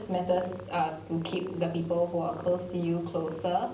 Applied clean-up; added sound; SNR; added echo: none; Purr; 18 dB; reverberation time 0.6 s.